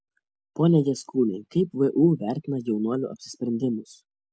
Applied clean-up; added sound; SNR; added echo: none; none; none; none.